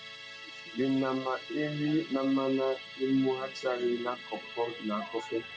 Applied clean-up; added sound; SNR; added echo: none; Musical instrument; 13 dB; none.